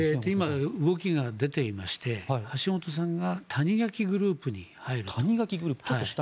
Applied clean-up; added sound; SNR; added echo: none; none; none; none.